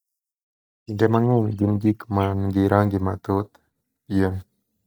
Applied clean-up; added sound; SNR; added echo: neural mask model DeepFilterNet 3.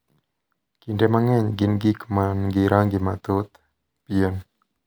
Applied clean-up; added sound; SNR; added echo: none; none; none; none.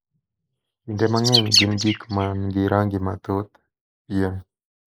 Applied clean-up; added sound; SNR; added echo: neural mask model Resemble Enhance denoiser.